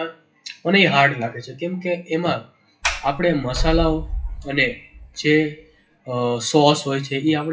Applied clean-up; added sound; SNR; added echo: classical method WPE with log-MMSE.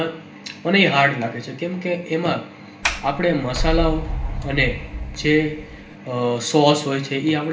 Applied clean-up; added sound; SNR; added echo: none; Sliding door; 5 dB; reverberation time 0.3 s.